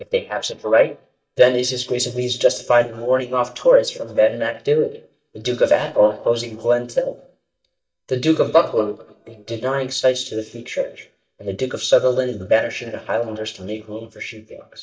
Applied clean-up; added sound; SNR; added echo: neural mask model DeepFilterNet 3.